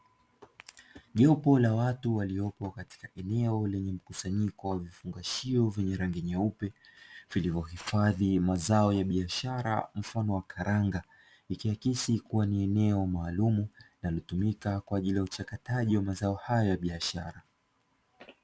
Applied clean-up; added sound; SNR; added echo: none; none; none; none.